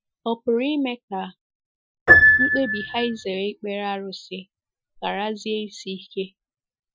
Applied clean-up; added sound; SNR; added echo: classical method Wiener filter.